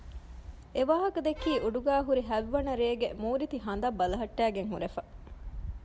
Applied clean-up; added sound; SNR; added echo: none; Bowed string instrument; 12 dB; none.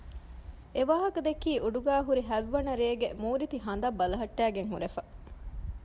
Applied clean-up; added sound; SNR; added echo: none; none; none; none.